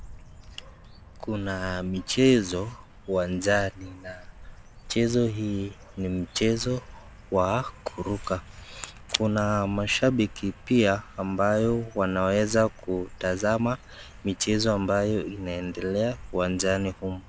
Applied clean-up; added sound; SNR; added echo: none; Bird; 18 dB; none.